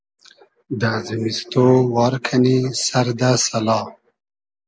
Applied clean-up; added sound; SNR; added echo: none; none; none; none.